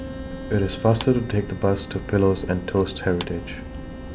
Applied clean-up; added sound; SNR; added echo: none; Clapping + Bowed string instrument; 15 dB; none.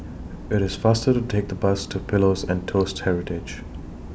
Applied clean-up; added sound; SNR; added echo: none; none; none; none.